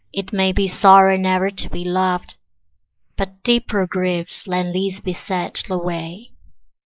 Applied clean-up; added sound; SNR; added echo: neural mask model Resemble Enhance denoiser.